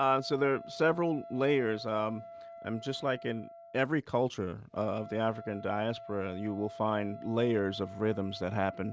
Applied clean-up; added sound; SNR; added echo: none; Wind instrument, woodwind instrument; 16 dB; none.